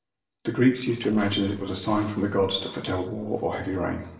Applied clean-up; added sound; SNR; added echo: neural separator model SepFormer DNS4.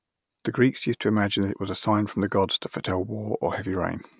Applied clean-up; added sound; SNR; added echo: none; none; none; none.